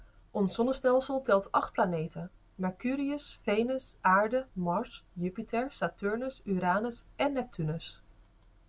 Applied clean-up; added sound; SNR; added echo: none; none; none; none.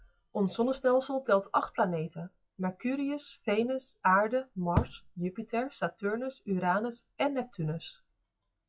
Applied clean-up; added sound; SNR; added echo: classical method log-MMSE.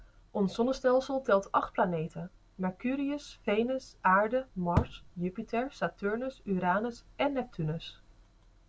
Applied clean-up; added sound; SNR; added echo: none; Thump, thud; 2 dB; none.